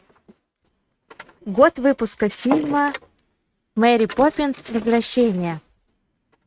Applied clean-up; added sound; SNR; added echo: neural mask model RNNoise.